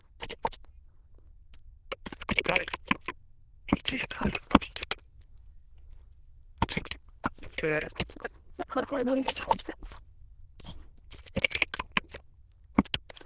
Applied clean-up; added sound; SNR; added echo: neural diffusion model UNIVERSE++.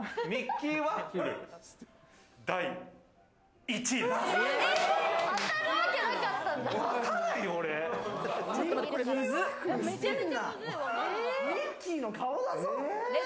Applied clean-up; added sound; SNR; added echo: none; none; none; none.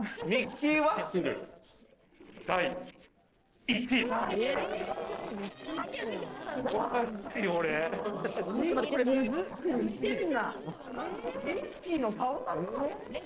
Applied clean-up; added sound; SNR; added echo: neural separator model SepFormer DNS4.